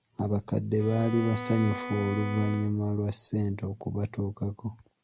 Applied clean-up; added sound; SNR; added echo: none; Bowed string instrument; 11 dB; none.